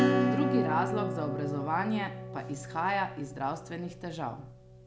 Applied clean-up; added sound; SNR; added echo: none; Acoustic guitar / Strum; -1 dB; none.